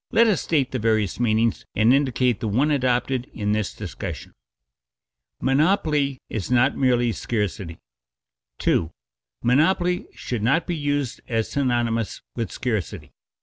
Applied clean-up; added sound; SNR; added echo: none; none; none; none.